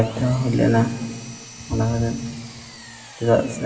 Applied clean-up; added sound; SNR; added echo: none; Engine; 19 dB; reverberation time 2.1 s.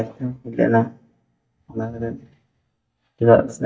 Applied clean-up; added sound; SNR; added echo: neural mask model DeepFilterNet 3.